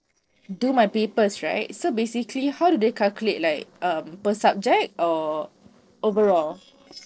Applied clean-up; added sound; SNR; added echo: neural separator model SepFormer DNS4.